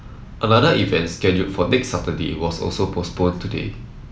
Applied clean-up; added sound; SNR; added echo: none; none; none; none.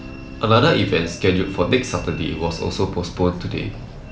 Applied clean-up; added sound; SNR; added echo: none; Train + Guitar; 18 dB; none.